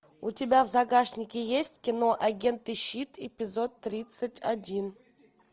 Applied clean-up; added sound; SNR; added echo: none; none; none; none.